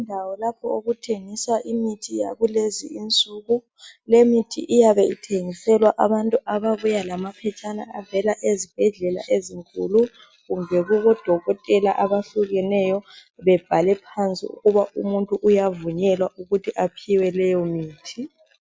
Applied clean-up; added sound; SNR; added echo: none; none; none; none.